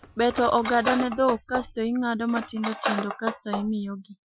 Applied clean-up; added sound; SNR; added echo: classical method Wiener filter.